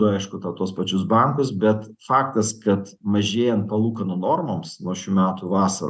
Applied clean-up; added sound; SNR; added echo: none; none; none; none.